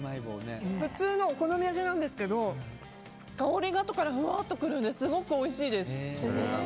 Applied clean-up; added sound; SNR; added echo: none; none; none; none.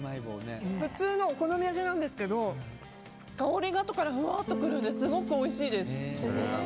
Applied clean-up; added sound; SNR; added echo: none; Electric guitar / Strum; 4 dB; none.